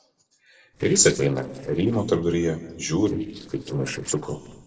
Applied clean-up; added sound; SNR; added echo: neural separator model SepFormer DNS4.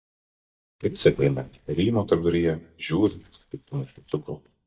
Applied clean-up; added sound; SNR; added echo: neural mask model DeepFilterNet 3.